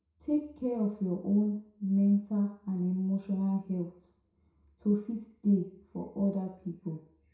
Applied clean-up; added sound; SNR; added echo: none; none; none; reverberation time 0.6 s.